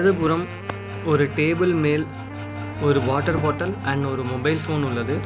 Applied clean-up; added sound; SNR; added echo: none; Wind instrument, woodwind instrument; 15 dB; none.